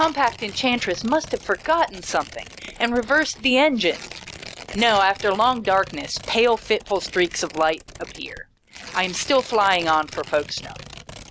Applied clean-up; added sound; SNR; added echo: none; Tearing; 17 dB; none.